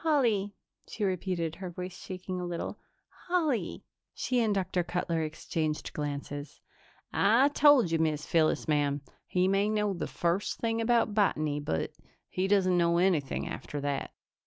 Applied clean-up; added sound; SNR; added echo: none; none; none; none.